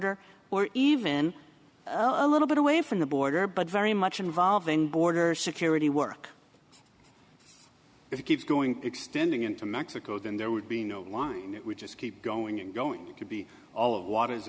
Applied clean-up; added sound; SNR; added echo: none; none; none; none.